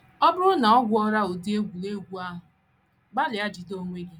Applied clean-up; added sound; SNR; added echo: none; none; none; none.